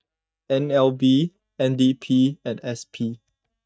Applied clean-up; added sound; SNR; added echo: neural mask model DeepFilterNet 3.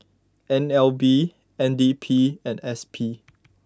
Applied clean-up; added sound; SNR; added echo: none; none; none; none.